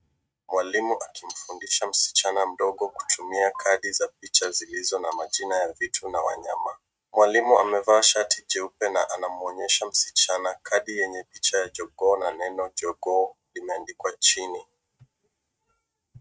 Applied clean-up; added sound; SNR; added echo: neural mask model RNNoise.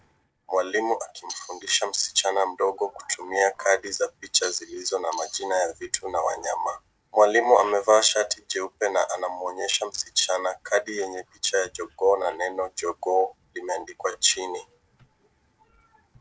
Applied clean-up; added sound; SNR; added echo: neural separator model SepFormer DNS4.